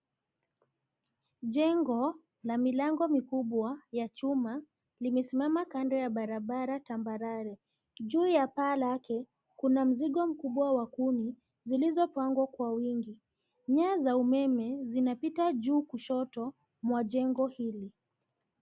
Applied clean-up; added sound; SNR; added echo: none; none; none; none.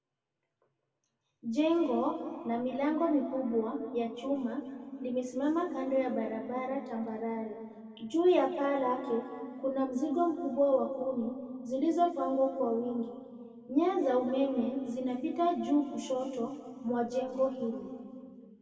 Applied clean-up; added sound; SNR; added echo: none; none; none; reverberation time 2.1 s.